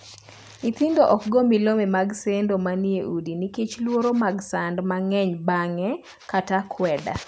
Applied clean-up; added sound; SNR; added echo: none; none; none; none.